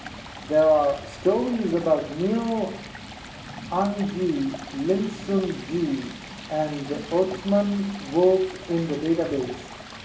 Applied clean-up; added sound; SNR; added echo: none; Stream; 14 dB; reverberation time 0.8 s.